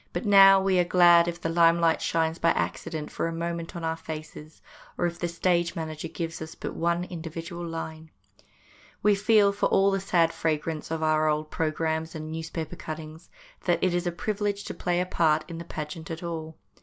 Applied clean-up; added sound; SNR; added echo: none; none; none; none.